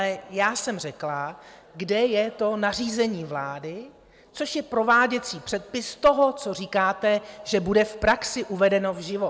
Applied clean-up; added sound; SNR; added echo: none; none; none; none.